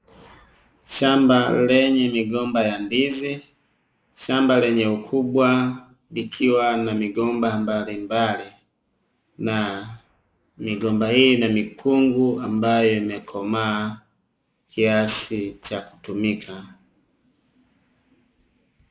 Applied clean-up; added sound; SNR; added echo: neural mask model Resemble Enhance denoiser.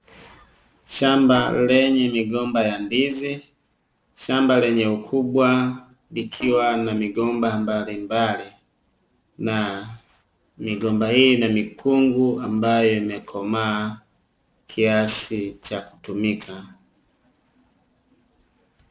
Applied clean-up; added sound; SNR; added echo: neural separator model SepFormer DNS4.